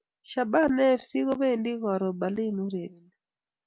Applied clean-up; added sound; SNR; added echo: none; none; none; none.